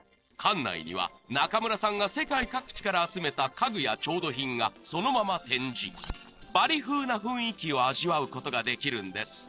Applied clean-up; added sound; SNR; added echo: neural separator model SepFormer DNS4.